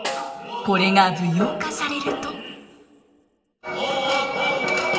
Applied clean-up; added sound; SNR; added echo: none; Snare drum; 14 dB; reverberation time 1.9 s.